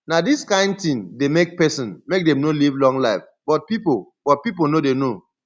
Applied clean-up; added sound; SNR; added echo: none; none; none; none.